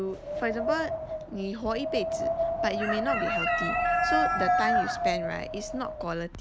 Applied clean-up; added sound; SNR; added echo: none; Wind + Chicken, rooster; -4 dB; none.